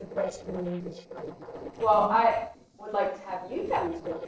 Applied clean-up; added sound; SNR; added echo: neural separator model SepFormer DNS4.